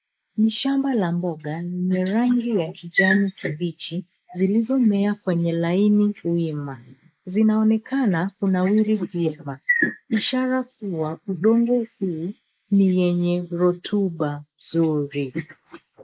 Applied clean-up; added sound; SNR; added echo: neural mask model Resemble Enhance denoiser.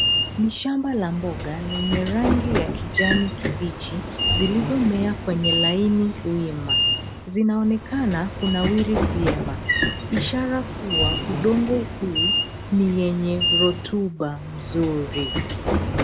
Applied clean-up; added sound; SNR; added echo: none; Sliding door / Train; 2 dB; none.